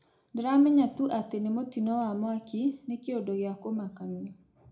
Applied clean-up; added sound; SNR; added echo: none; none; none; reverberation time 0.4 s.